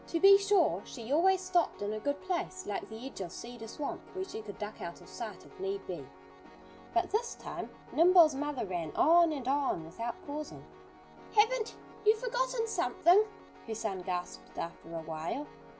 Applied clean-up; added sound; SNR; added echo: none; Piano; 20 dB; none.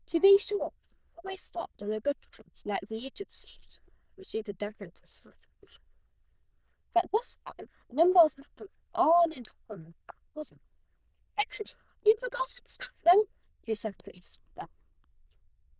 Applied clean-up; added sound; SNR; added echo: neural diffusion model UNIVERSE++.